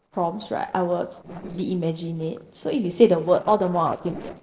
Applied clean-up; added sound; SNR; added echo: neural separator model SepFormer DNS4.